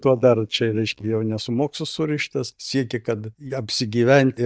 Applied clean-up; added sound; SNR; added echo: neural mask model DeepFilterNet 3.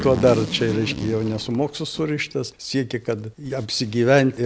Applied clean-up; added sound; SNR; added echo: none; Zipper (clothing); 12 dB; none.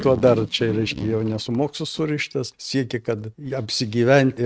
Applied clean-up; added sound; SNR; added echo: neural mask model RNNoise.